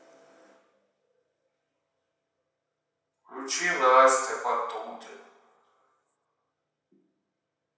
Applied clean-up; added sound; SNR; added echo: none; none; none; reverberation time 0.9 s.